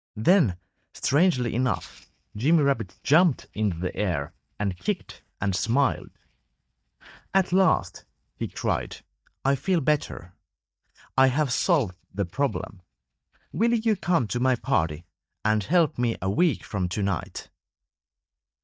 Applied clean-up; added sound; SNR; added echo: neural mask model DeepFilterNet 3.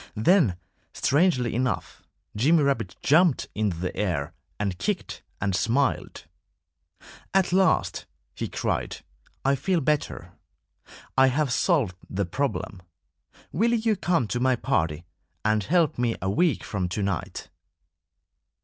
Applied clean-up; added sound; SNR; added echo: none; none; none; none.